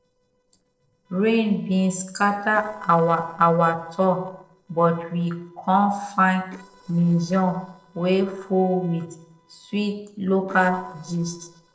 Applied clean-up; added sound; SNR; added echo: neural separator model SepFormer DNS4.